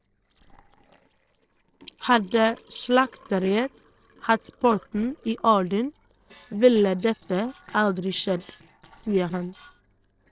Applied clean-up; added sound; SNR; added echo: neural separator model SepFormer DNS4.